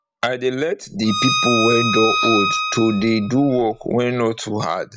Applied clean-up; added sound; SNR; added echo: none; Bowed string instrument; 3 dB; none.